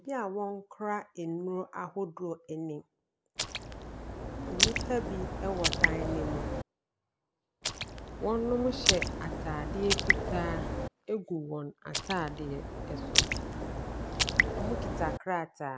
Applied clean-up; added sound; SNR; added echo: none; Raindrop; -4 dB; none.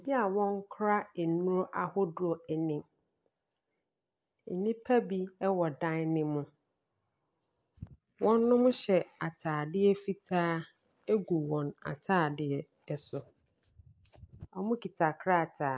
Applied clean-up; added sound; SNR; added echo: none; none; none; none.